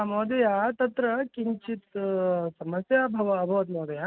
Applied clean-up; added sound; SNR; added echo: none; none; none; none.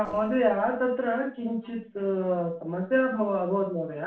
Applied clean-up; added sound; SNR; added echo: neural separator model SepFormer DNS4.